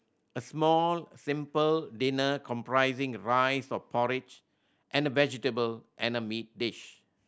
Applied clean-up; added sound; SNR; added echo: none; none; none; none.